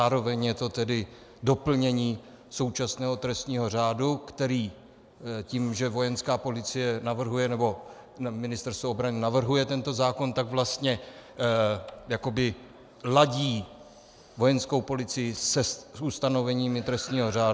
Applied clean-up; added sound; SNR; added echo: none; none; none; none.